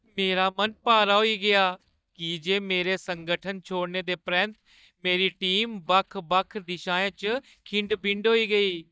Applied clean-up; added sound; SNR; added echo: neural mask model DeepFilterNet 3.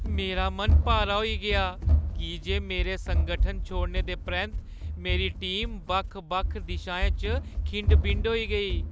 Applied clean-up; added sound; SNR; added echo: none; Run; -4 dB; none.